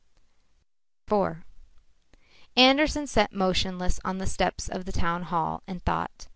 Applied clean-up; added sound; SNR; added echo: none; none; none; none.